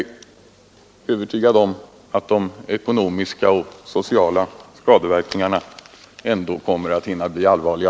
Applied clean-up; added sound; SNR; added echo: none; none; none; none.